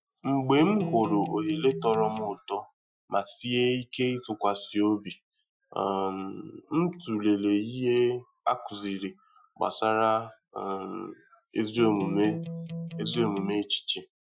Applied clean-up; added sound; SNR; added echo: classical method Wiener filter.